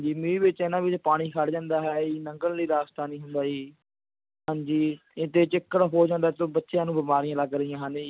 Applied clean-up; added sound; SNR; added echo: none; none; none; none.